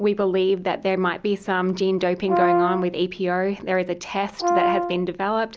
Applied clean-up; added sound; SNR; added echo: none; Brass instrument; 1 dB; none.